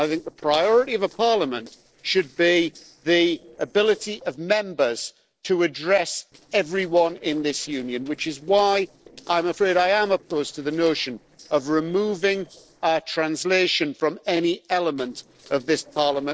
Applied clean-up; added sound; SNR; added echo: neural separator model SepFormer DNS4.